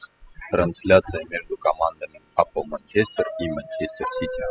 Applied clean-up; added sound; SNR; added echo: classical method spectral subtraction.